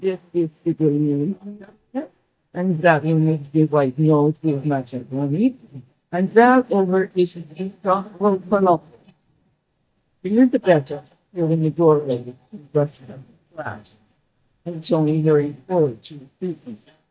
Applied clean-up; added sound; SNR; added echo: neural mask model DeepFilterNet 3.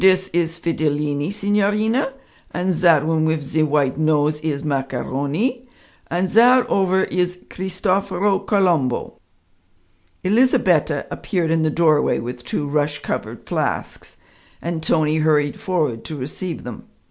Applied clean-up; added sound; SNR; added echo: none; none; none; none.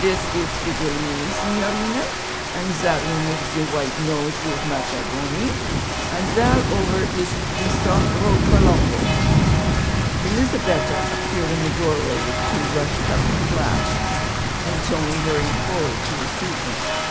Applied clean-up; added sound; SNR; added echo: none; Rain; -4 dB; none.